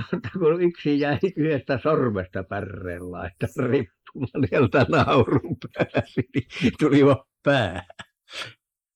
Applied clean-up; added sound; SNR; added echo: neural mask model Resemble Enhance denoiser.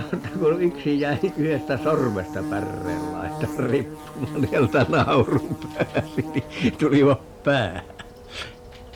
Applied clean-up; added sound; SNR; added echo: none; Buzz / Bird; 11 dB; none.